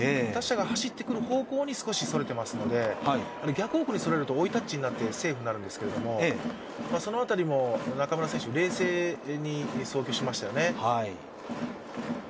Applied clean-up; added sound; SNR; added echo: none; none; none; none.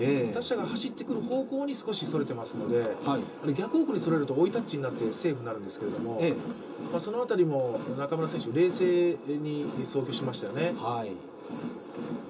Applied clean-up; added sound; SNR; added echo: none; none; none; reverberation time 0.2 s.